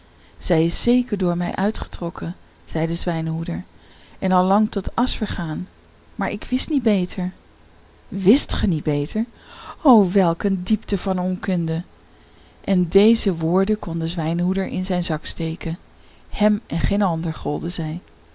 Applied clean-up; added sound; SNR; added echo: none; none; none; none.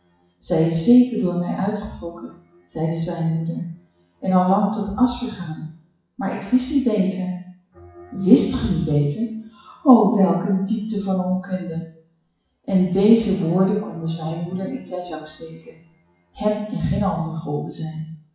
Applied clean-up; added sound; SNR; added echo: classical method WPE with log-MMSE.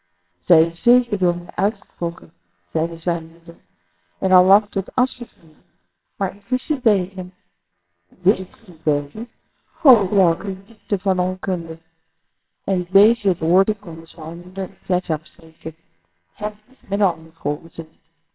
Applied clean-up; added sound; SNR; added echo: neural separator model SepFormer WHAMR!.